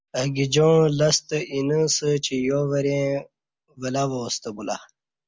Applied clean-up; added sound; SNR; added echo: none; none; none; none.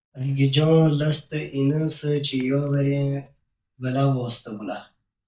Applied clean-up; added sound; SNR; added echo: neural mask model DeepFilterNet 3.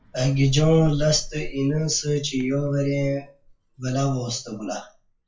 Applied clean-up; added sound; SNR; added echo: classical method WPE with log-MMSE.